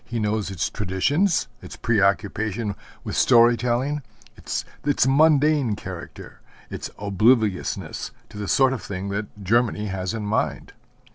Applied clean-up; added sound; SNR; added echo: none; none; none; none.